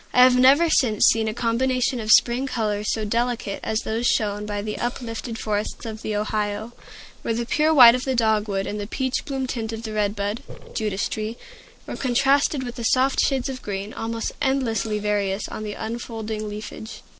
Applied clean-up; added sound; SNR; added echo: neural separator model SepFormer DNS4.